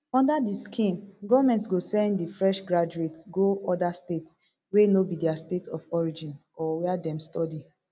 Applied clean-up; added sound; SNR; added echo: none; none; none; none.